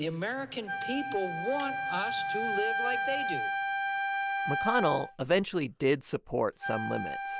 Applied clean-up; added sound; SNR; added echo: none; Wind instrument, woodwind instrument; 1 dB; none.